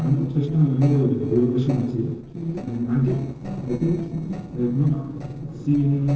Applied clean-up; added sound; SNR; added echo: neural separator model SepFormer DNS4.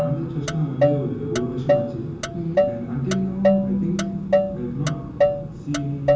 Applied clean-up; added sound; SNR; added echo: none; Motor vehicle (road); -1 dB; reverberation time 0.2 s.